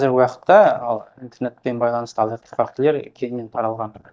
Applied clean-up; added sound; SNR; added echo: neural mask model DeepFilterNet 3.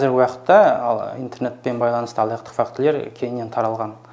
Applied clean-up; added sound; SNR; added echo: none; none; none; none.